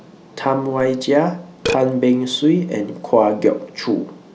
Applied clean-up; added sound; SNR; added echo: none; Burping, eructation; 15 dB; none.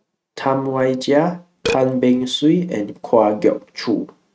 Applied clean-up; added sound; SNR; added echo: neural mask model RNNoise.